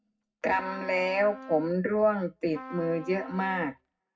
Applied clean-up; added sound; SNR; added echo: none; Trumpet; 16 dB; reverberation time 0.4 s.